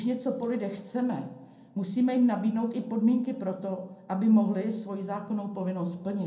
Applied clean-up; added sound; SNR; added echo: none; none; none; reverberation time 0.5 s.